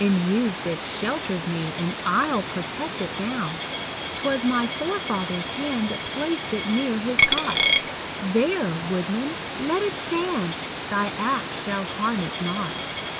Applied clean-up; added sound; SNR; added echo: none; Coin (dropping) + Water; 1 dB; none.